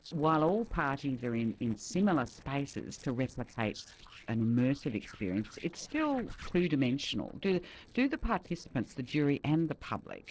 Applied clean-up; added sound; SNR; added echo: neural separator model SepFormer DNS4.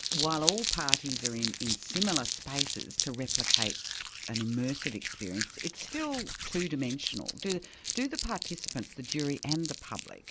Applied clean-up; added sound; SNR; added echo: none; Crumpling, crinkling; 0 dB; none.